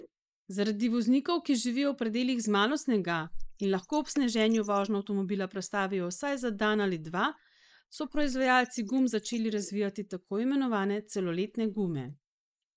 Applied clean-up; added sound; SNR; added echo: neural mask model Resemble Enhance denoiser.